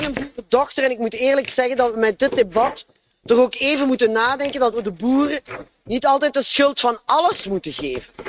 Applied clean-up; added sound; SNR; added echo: neural mask model RNNoise.